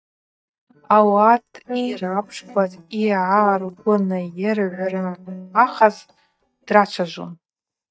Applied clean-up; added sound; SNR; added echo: neural mask model DeepFilterNet 3.